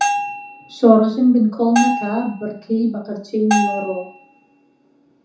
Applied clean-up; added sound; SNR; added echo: none; Bell; 7 dB; reverberation time 0.7 s.